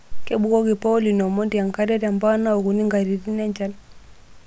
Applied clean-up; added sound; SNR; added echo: none; none; none; none.